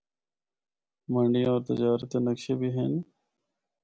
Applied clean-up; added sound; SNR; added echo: none; none; none; none.